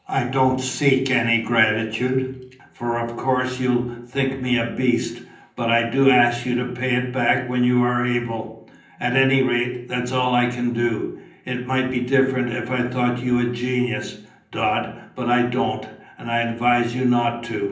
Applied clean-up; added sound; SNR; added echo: none; none; none; reverberation time 0.6 s.